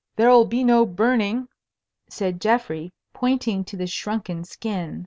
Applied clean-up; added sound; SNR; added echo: none; none; none; none.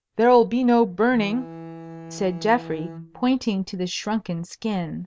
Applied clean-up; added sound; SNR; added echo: none; Bowed string instrument; 15 dB; none.